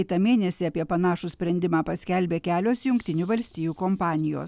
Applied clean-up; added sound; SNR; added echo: none; none; none; none.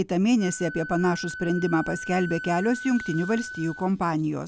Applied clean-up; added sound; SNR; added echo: none; Wind instrument, woodwind instrument; 12 dB; none.